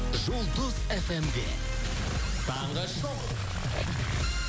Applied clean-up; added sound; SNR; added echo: none; Engine; 18 dB; none.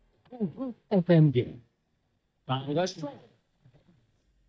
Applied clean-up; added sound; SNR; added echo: neural mask model DeepFilterNet 3.